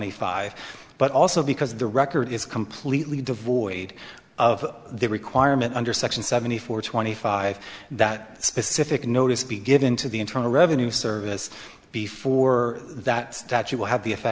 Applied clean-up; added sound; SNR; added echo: none; none; none; none.